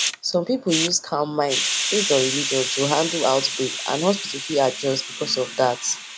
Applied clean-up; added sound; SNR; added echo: none; Hiss; 4 dB; none.